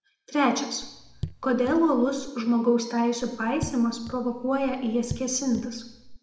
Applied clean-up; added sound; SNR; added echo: none; Raindrop / Drip; 14 dB; reverberation time 0.7 s.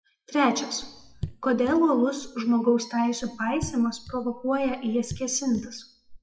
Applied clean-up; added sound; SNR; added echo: classical method WPE with log-MMSE.